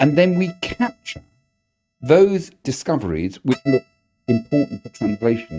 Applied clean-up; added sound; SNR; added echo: neural mask model RNNoise.